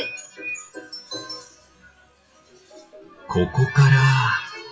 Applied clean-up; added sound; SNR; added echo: classical method WPE with log-MMSE.